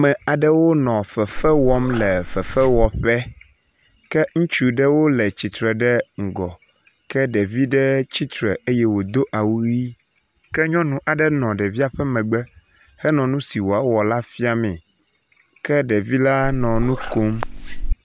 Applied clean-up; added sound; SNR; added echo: none; Meow; 3 dB; none.